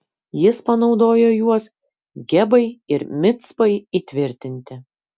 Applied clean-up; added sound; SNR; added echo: none; none; none; none.